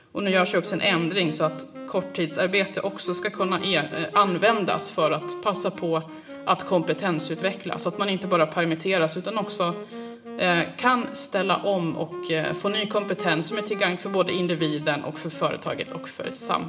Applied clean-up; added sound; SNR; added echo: none; Wind instrument, woodwind instrument; 13 dB; reverberation time 1.3 s.